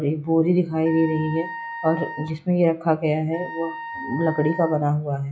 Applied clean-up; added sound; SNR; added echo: classical method log-MMSE.